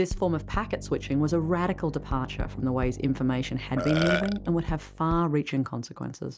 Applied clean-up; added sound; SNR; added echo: none; Burping, eructation; 3 dB; none.